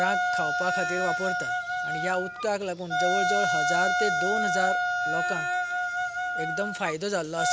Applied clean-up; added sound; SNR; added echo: none; Wind instrument, woodwind instrument; -4 dB; none.